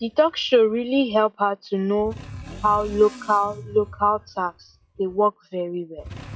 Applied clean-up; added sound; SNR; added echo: classical method log-MMSE.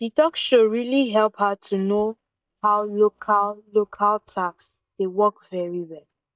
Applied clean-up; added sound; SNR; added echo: neural mask model DeepFilterNet 3.